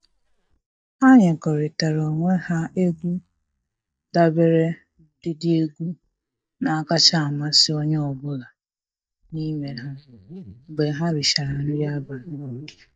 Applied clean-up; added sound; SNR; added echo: neural mask model DeepFilterNet 3.